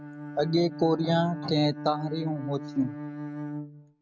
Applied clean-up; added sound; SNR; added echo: neural mask model RNNoise.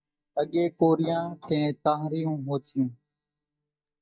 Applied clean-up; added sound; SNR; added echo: neural mask model DeepFilterNet 3.